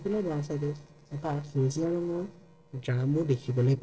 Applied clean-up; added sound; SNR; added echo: neural separator model SepFormer DNS4.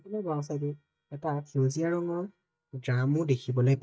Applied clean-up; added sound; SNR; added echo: neural mask model DeepFilterNet 3.